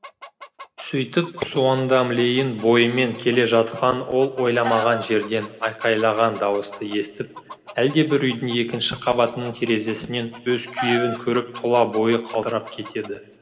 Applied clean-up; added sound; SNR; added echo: none; Chicken, rooster; 15 dB; reverberation time 2.9 s.